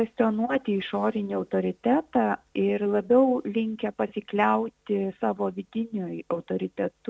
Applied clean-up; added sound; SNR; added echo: none; none; none; none.